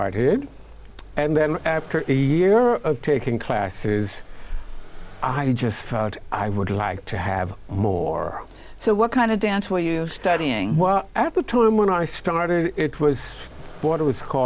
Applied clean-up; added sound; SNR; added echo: none; Accelerating, revving, vroom; 14 dB; none.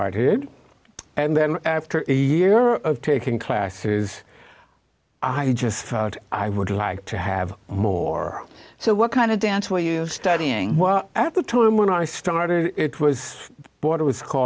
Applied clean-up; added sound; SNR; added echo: none; none; none; none.